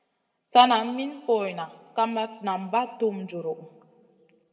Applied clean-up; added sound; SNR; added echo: none; none; none; reverberation time 1.2 s.